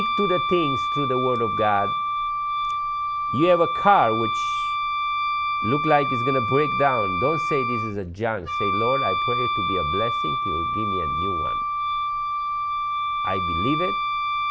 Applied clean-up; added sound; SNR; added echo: none; Wind instrument, woodwind instrument; -1 dB; none.